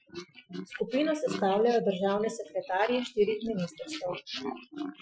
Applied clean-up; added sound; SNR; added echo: classical method Wiener filter.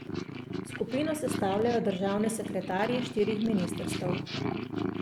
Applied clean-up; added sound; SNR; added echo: none; Purr; 4 dB; none.